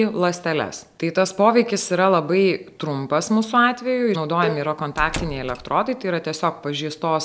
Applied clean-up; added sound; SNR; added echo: none; Bowed string instrument + Squeak / Slam / Wood; 10 dB; none.